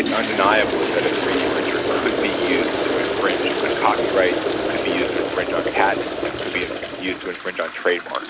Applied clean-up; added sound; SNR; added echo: none; Toilet flush; -2 dB; none.